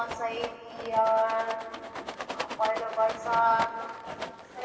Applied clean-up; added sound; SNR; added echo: none; Rattle; 10 dB; reverberation time 2.7 s.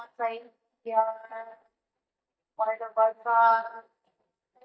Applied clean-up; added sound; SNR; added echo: neural mask model DeepFilterNet 3.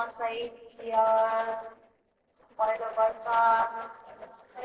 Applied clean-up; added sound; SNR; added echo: neural separator model SepFormer DNS4.